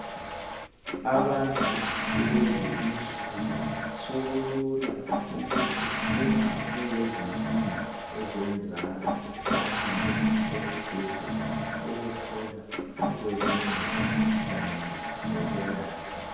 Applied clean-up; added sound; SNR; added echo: none; Toilet flush / Water; -3 dB; reverberation time 1.1 s.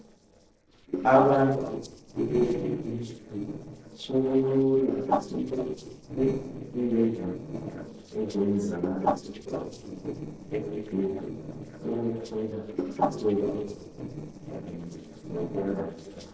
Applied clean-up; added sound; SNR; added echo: neural separator model SepFormer DNS4.